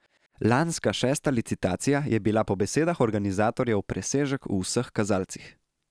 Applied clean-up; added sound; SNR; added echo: none; none; none; none.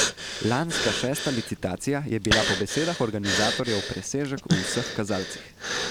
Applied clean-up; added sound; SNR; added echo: none; Breathing; 1 dB; none.